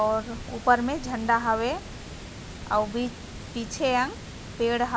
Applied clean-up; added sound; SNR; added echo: none; Water; 12 dB; none.